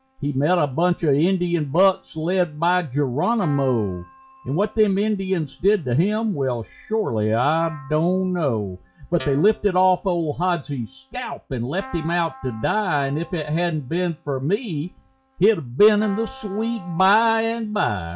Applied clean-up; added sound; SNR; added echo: classical method log-MMSE.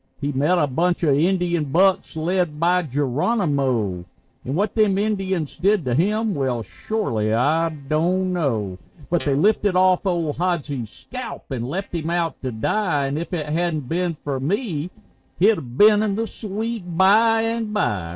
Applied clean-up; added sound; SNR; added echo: neural separator model SepFormer DNS4.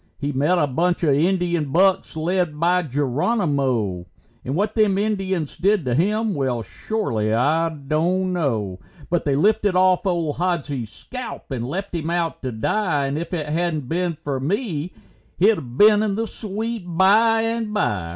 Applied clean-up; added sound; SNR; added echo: none; none; none; none.